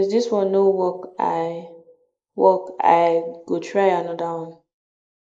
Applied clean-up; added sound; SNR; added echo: neural mask model Resemble Enhance denoiser.